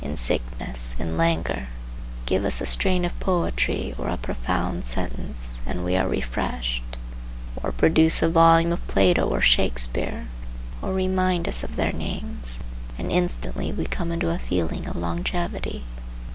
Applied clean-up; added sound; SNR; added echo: none; none; none; none.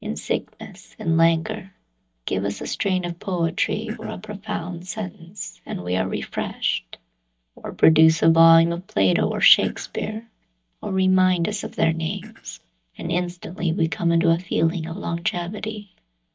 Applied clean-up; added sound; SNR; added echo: neural mask model DeepFilterNet 3.